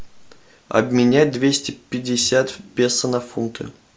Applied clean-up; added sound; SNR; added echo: none; none; none; none.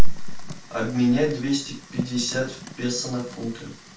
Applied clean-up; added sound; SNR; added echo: none; Fire; 19 dB; reverberation time 0.3 s.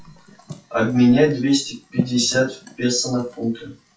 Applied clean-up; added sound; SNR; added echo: classical method WPE with log-MMSE.